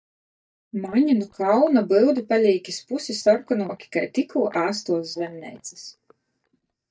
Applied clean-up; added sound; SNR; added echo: neural mask model DeepFilterNet 3.